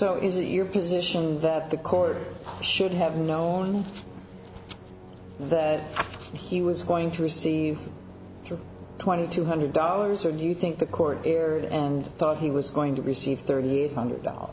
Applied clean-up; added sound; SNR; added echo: none; Musical instrument; 18 dB; none.